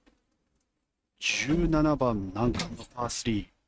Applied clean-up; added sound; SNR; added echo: neural mask model RNNoise.